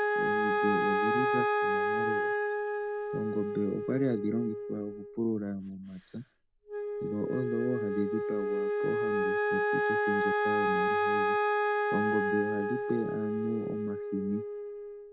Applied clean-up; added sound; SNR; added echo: none; Wind instrument, woodwind instrument; -5 dB; none.